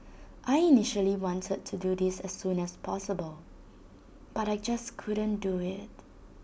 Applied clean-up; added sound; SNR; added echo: none; none; none; none.